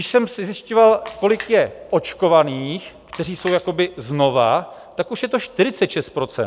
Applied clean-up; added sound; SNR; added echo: none; Splash, splatter; 19 dB; none.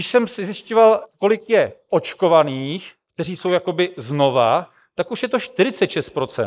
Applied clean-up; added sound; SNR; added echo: neural mask model Resemble Enhance denoiser.